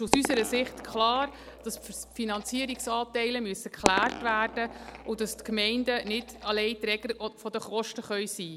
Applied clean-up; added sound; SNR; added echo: none; Coin (dropping); 7 dB; none.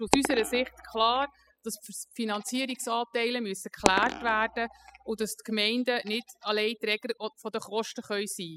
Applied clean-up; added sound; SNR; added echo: classical method spectral subtraction.